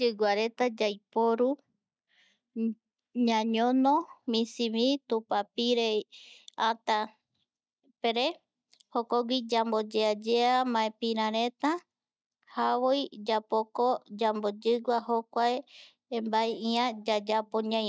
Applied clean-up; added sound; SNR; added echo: none; none; none; none.